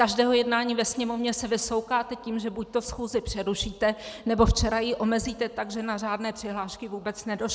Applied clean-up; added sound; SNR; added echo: none; none; none; none.